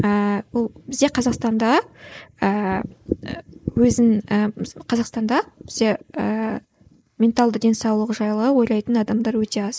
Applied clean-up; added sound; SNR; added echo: neural mask model Resemble Enhance denoiser.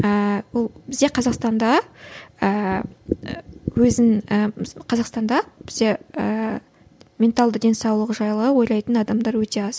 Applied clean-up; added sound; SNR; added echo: none; none; none; none.